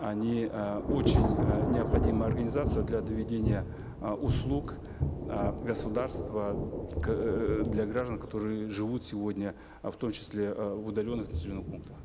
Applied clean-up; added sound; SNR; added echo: none; Thunder / Rain; 0 dB; none.